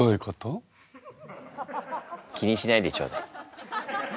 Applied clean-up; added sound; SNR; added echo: none; none; none; none.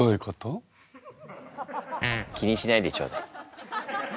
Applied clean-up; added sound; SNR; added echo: none; Fart; 4 dB; none.